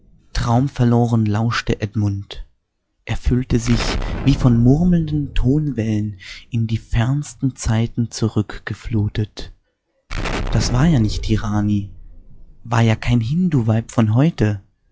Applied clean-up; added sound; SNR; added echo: classical method log-MMSE.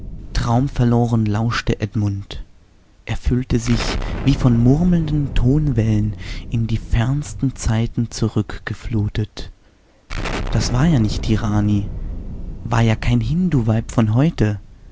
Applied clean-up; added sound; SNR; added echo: none; Explosion; 9 dB; none.